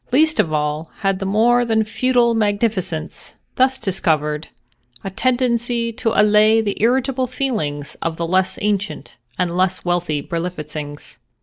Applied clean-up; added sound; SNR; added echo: neural mask model Resemble Enhance denoiser.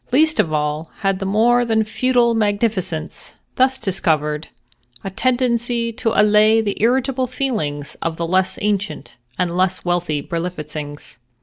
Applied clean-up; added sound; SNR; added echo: none; none; none; none.